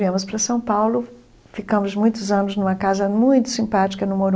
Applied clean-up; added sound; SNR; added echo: none; none; none; none.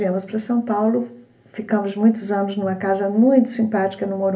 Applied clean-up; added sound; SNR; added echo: none; none; none; reverberation time 0.3 s.